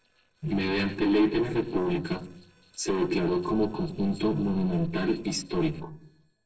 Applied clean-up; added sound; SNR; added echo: neural separator model SepFormer DNS4.